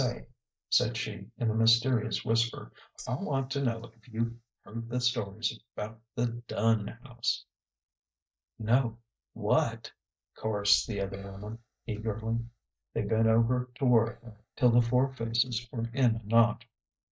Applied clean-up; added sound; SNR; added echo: neural mask model DeepFilterNet 3.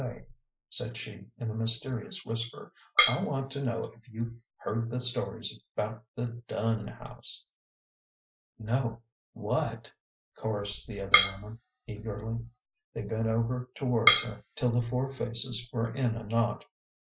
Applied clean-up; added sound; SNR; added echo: classical method Wiener filter.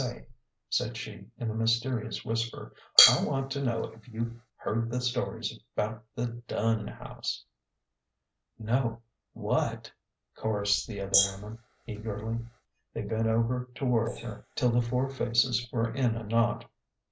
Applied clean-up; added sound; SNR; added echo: neural mask model Resemble Enhance denoiser.